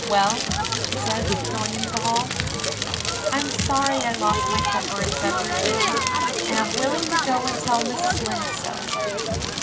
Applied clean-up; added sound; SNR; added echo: none; Crackle; -3 dB; reverberation time 1.4 s.